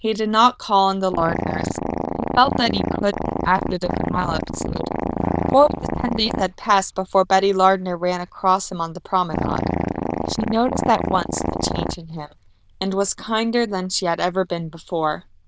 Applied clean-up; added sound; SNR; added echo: neural diffusion model UNIVERSE++.